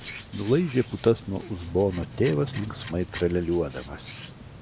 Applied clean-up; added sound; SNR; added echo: none; Hands; 14 dB; none.